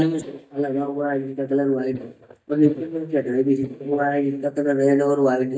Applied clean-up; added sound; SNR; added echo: neural mask model DeepFilterNet 3.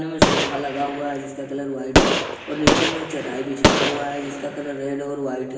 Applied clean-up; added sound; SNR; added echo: none; Gunshot, gunfire; -5 dB; reverberation time 0.9 s.